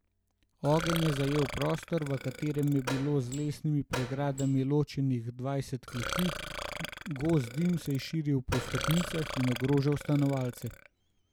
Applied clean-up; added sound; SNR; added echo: none; Burping, eructation + Door; 9 dB; none.